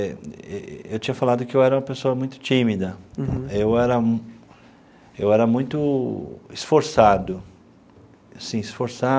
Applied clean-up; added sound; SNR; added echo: none; none; none; none.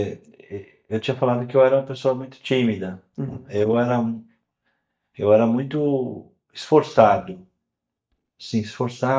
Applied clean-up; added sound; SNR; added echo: neural mask model DeepFilterNet 3.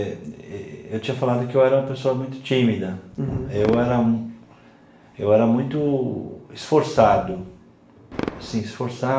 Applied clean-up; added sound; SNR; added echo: none; Fireworks; 17 dB; reverberation time 0.5 s.